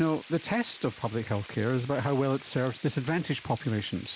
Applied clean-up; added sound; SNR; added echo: none; Water; 20 dB; none.